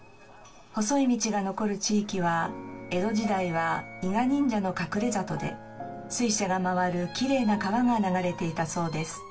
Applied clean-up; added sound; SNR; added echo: none; Bowed string instrument; 20 dB; reverberation time 0.2 s.